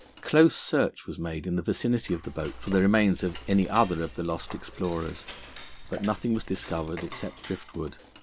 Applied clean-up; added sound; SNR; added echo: none; Cutlery, silverware / Dishes, pots, and pans; 16 dB; none.